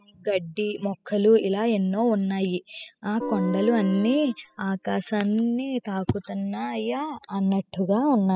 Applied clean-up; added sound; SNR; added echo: classical method spectral subtraction.